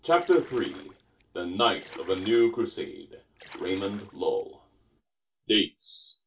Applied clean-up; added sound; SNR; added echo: none; Splash, splatter; 20 dB; reverberation time 0.1 s.